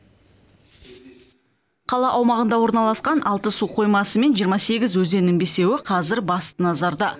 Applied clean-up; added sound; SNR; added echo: none; none; none; none.